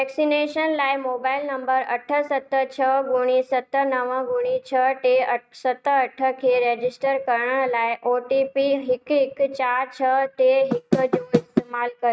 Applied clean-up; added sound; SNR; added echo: neural mask model RNNoise.